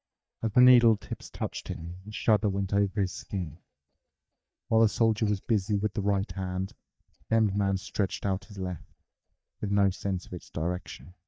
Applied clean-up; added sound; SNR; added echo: neural mask model DeepFilterNet 3.